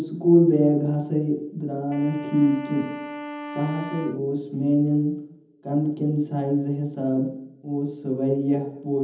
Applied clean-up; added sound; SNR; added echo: none; Wind instrument, woodwind instrument; 13 dB; reverberation time 0.8 s.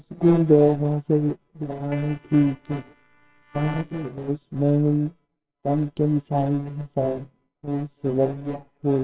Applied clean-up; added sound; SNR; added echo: neural separator model SepFormer WHAMR!.